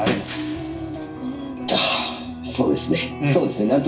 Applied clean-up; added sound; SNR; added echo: none; Shatter; 13 dB; reverberation time 0.1 s.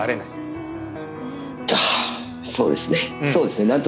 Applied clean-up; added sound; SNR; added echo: none; none; none; none.